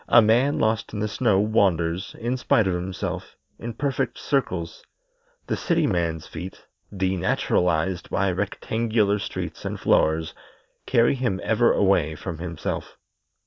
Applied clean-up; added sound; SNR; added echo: none; none; none; none.